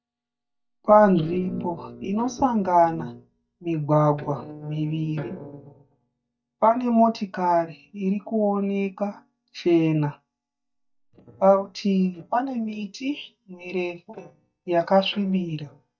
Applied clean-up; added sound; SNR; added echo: neural mask model DeepFilterNet 3.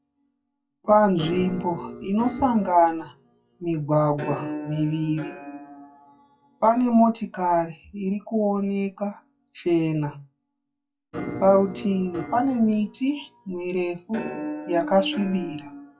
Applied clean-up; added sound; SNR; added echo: classical method WPE with log-MMSE.